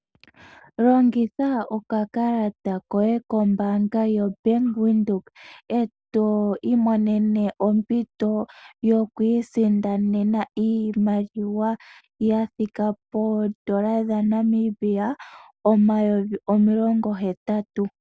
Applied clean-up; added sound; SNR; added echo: none; none; none; none.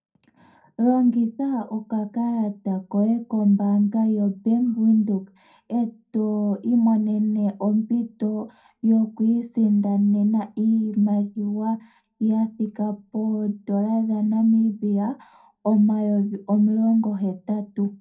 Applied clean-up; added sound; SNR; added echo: none; none; none; reverberation time 0.2 s.